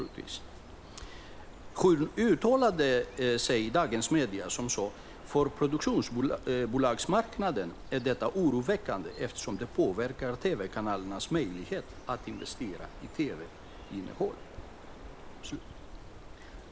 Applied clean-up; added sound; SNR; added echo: none; Bird; 15 dB; none.